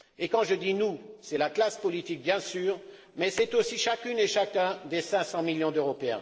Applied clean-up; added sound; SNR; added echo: neural separator model SepFormer DNS4.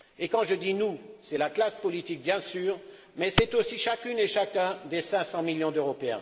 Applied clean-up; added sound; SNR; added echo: none; Clapping; -2 dB; reverberation time 2.0 s.